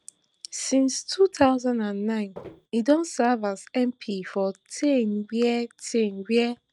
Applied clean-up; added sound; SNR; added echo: neural mask model RNNoise.